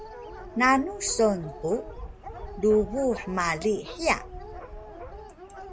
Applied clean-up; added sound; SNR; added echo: none; Dog + Bird vocalization, bird call, bird song; 12 dB; none.